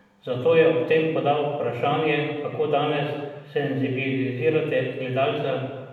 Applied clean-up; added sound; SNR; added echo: none; none; none; reverberation time 1.1 s.